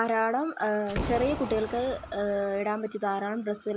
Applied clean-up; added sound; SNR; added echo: none; Boom; 9 dB; none.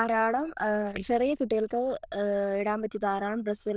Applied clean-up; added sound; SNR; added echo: neural diffusion model UNIVERSE++.